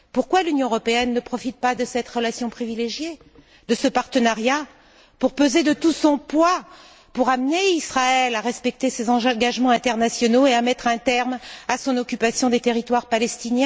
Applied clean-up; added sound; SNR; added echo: none; none; none; none.